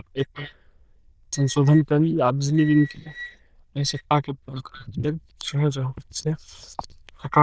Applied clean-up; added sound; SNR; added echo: neural diffusion model UNIVERSE++.